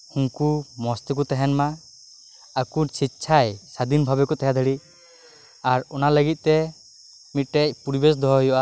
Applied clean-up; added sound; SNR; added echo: none; none; none; none.